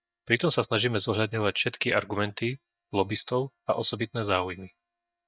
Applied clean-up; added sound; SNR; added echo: neural mask model DeepFilterNet 3.